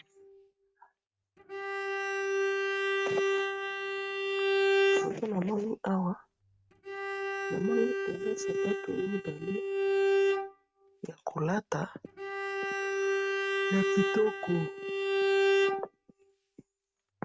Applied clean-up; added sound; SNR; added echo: neural mask model RNNoise.